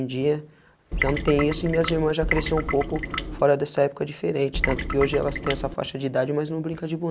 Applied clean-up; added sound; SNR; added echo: none; Trickle, dribble / Water tap, faucet; 4 dB; none.